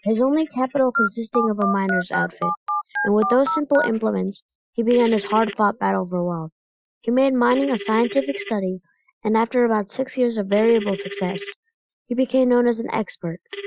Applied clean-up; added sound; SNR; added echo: classical method Wiener filter.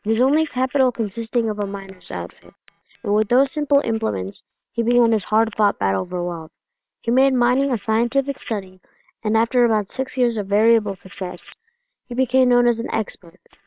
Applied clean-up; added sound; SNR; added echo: neural separator model SepFormer WHAM!.